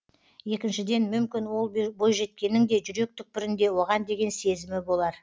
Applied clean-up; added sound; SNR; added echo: none; none; none; none.